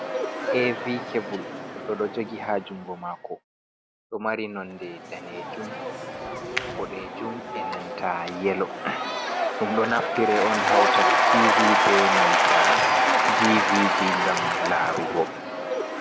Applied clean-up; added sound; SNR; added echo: none; Applause / Crowd / Cheering; -4 dB; none.